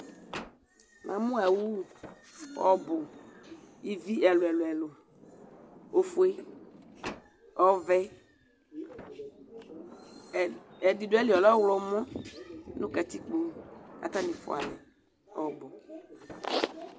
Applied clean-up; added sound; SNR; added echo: none; Sliding door; 20 dB; none.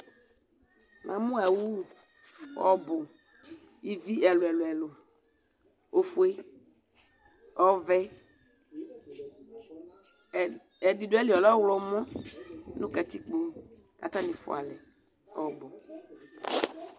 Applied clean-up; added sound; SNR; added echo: none; none; none; none.